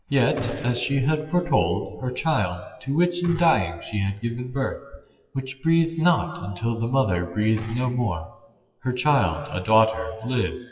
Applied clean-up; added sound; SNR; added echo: classical method WPE with log-MMSE.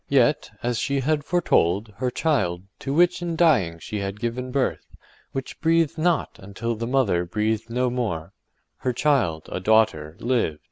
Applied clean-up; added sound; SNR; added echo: none; none; none; none.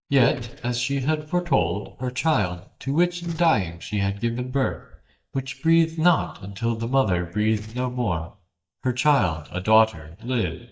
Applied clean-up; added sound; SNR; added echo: neural mask model DeepFilterNet 3.